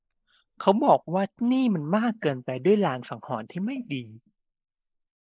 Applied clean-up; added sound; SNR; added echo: neural mask model Resemble Enhance denoiser.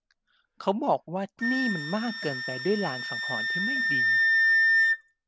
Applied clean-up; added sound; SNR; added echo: none; Wind instrument, woodwind instrument; -5 dB; none.